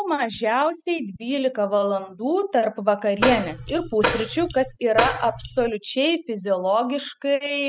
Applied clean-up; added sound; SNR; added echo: classical method spectral subtraction.